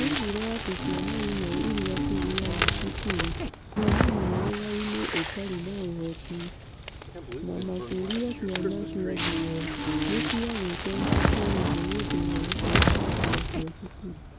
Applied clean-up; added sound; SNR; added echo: none; Walk, footsteps + Crackle; -4 dB; none.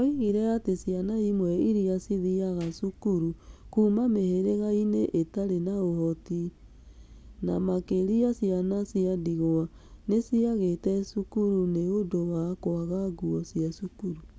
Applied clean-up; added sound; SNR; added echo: none; none; none; none.